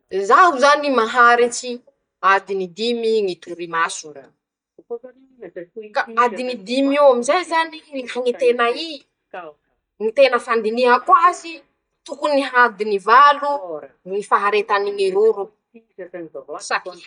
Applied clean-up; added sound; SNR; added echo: neural mask model DeepFilterNet 3.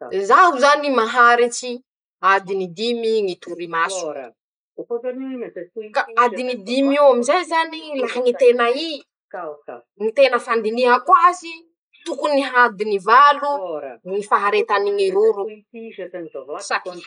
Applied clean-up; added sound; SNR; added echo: neural mask model Resemble Enhance denoiser.